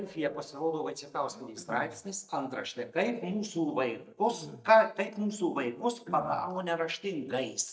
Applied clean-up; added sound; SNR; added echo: neural mask model DeepFilterNet 3.